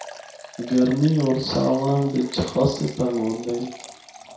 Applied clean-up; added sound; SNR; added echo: none; Liquid; 17 dB; reverberation time 0.6 s.